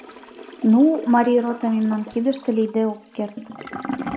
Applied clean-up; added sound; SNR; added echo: none; Toilet flush / Gurgling; 14 dB; reverberation time 0.9 s.